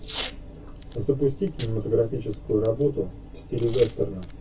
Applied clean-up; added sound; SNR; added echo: none; Packing tape, duct tape / Tearing; 18 dB; reverberation time 0.2 s.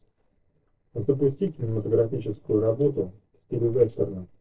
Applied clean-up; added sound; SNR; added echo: neural separator model SepFormer DNS4.